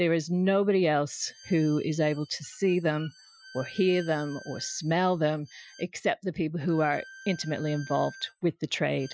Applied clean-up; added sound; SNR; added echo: classical method Wiener filter.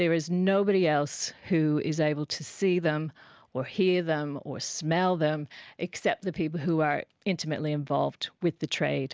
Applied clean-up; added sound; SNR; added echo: none; none; none; none.